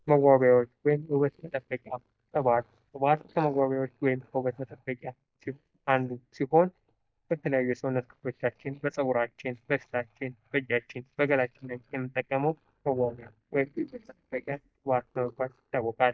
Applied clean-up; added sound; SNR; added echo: neural mask model DeepFilterNet 3.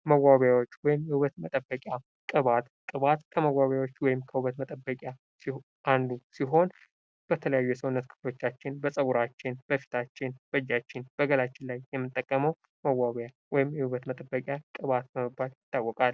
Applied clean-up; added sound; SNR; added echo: none; none; none; none.